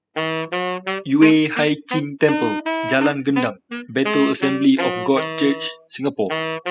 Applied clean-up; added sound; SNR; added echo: classical method spectral subtraction.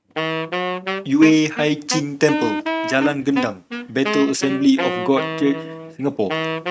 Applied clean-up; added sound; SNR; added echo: neural mask model RNNoise.